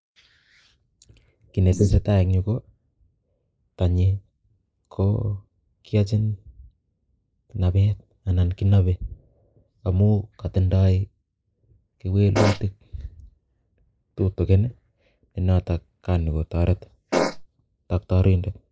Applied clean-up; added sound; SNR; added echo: neural mask model Resemble Enhance denoiser.